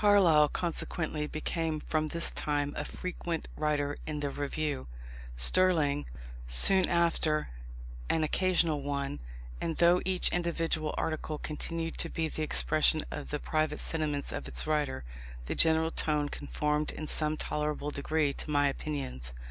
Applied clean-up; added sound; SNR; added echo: none; none; none; none.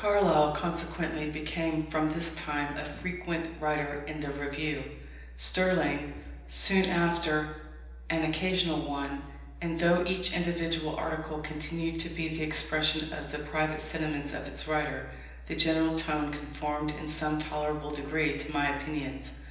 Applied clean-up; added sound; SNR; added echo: none; none; none; reverberation time 0.9 s.